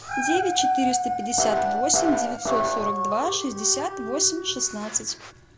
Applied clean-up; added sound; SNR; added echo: none; Piano + Dog; 0 dB; none.